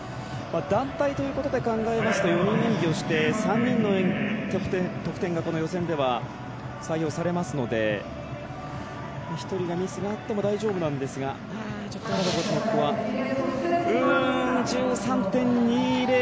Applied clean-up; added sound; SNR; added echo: none; none; none; none.